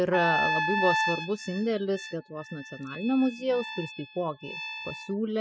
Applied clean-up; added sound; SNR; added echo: classical method spectral subtraction.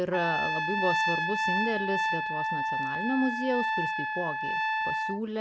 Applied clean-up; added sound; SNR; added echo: none; Trumpet; -3 dB; none.